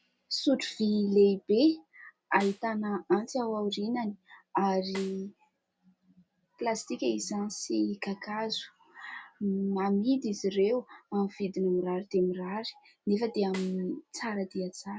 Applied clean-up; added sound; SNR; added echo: none; Snare drum; 20 dB; none.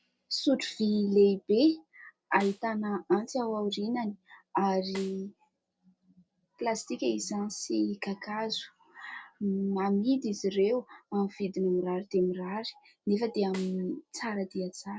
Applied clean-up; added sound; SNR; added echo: neural separator model SepFormer DNS4.